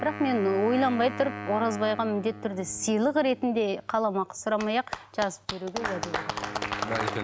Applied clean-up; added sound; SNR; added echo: none; Wind instrument, woodwind instrument; 13 dB; none.